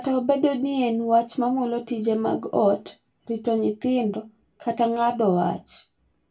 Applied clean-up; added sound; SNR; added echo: none; none; none; reverberation time 0.2 s.